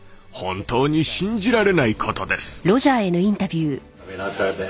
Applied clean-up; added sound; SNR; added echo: none; none; none; none.